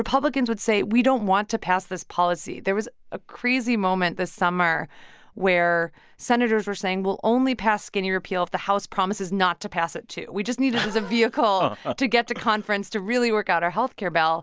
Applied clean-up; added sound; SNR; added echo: none; none; none; none.